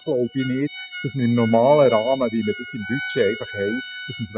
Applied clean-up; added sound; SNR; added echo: classical method spectral subtraction.